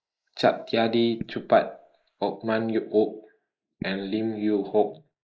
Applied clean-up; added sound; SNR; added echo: neural mask model Resemble Enhance denoiser.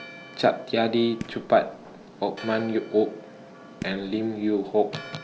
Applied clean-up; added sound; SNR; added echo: none; Fireworks + Church bell; 18 dB; none.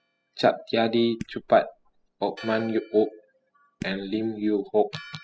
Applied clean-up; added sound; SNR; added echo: classical method spectral subtraction.